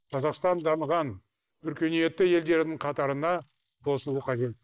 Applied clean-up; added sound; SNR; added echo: neural mask model Resemble Enhance denoiser.